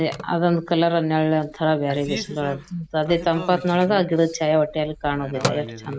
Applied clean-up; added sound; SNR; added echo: none; Telephone; 13 dB; none.